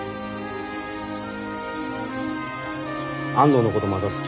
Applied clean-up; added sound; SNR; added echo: none; Trumpet; 10 dB; none.